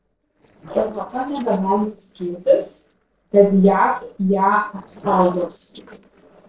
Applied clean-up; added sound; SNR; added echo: neural separator model SepFormer DNS4.